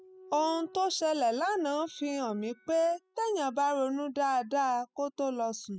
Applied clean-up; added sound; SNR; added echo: classical method spectral subtraction.